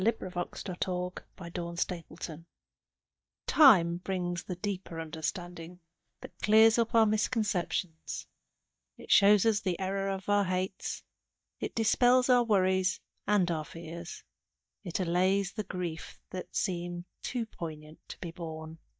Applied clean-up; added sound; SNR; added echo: neural mask model DeepFilterNet 3.